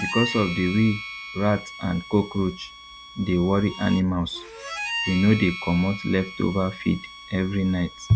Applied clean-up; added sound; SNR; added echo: none; Harmonica; 11 dB; none.